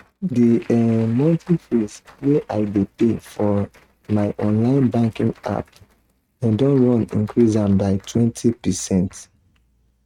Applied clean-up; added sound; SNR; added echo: neural mask model RNNoise.